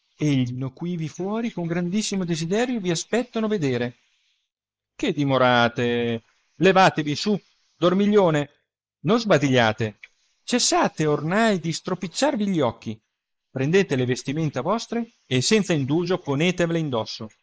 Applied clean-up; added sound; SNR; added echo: neural mask model Resemble Enhance denoiser.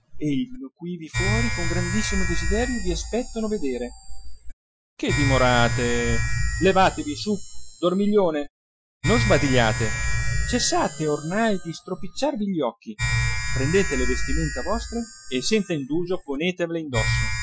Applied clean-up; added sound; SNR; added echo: classical method Wiener filter.